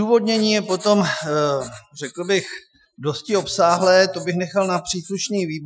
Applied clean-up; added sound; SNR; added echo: classical method Wiener filter.